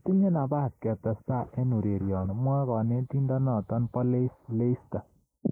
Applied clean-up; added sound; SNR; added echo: neural mask model Resemble Enhance denoiser.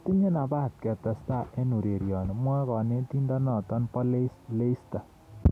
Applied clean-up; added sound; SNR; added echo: none; none; none; none.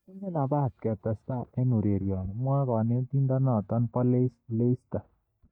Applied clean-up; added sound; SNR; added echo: neural mask model DeepFilterNet 3.